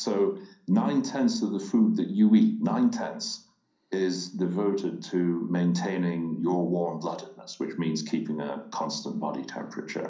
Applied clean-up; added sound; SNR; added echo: none; none; none; reverberation time 0.6 s.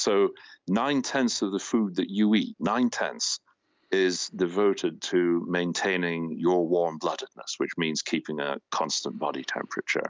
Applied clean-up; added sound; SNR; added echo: none; none; none; none.